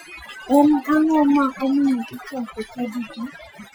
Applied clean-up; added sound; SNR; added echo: classical method Wiener filter.